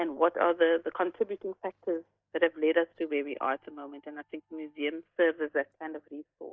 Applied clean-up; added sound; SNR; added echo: neural mask model DeepFilterNet 3.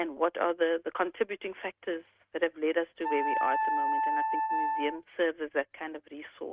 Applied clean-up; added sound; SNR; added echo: neural mask model RNNoise.